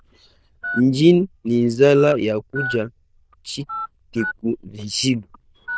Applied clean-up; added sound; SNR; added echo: neural diffusion model UNIVERSE++.